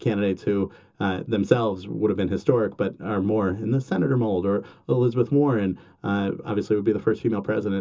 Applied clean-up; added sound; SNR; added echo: none; none; none; reverberation time 0.2 s.